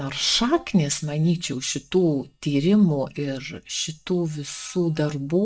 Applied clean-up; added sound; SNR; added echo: neural mask model DeepFilterNet 3.